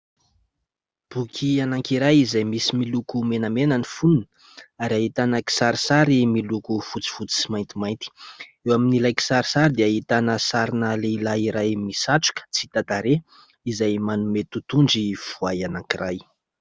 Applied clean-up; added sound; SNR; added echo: none; none; none; none.